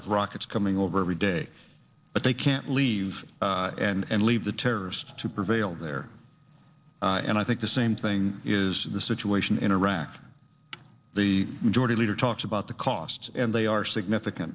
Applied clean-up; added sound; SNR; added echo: neural separator model SepFormer DNS4.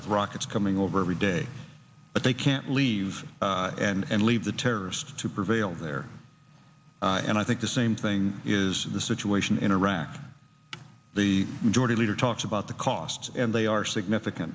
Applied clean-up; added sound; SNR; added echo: none; none; none; none.